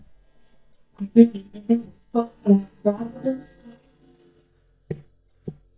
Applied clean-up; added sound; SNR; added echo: neural mask model DeepFilterNet 3.